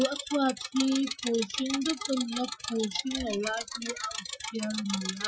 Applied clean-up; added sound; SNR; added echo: classical method Wiener filter.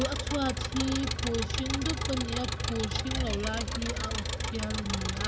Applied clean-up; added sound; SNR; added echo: none; Engine; -2 dB; none.